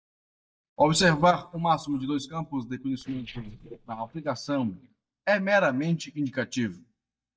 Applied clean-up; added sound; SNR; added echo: neural mask model DeepFilterNet 3.